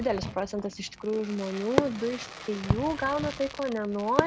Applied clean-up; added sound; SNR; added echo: none; Fireworks; 3 dB; none.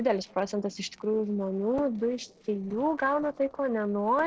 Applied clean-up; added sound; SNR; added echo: neural separator model SepFormer DNS4.